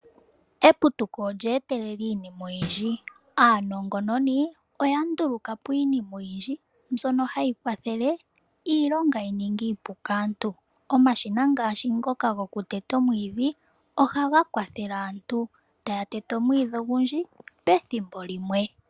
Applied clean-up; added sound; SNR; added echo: none; Snare drum; 12 dB; none.